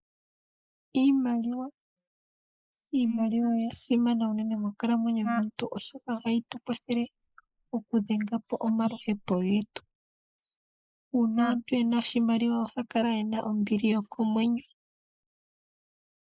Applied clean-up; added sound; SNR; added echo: neural mask model Resemble Enhance denoiser.